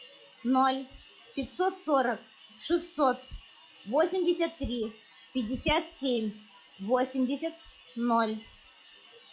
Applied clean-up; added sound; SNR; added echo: classical method log-MMSE.